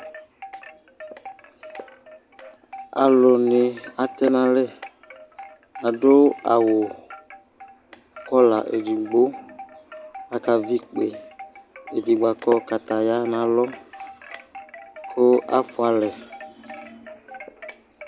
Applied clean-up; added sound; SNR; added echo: none; Wind chime; 19 dB; none.